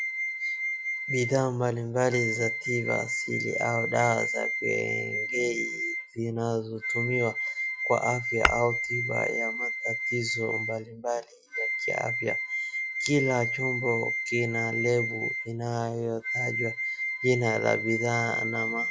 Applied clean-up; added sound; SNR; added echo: none; Wind instrument, woodwind instrument + Tap / Glass; 2 dB; none.